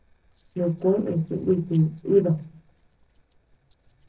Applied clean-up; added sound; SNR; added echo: neural separator model SepFormer DNS4.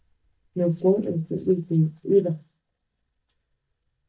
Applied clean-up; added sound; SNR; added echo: neural mask model DeepFilterNet 3.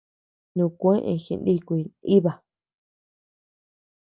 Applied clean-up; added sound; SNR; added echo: none; none; none; none.